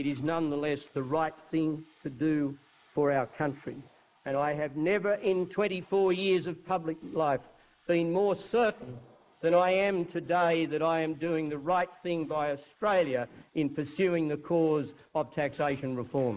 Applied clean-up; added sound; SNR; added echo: neural mask model Resemble Enhance denoiser.